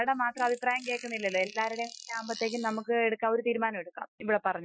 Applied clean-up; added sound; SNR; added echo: classical method Wiener filter.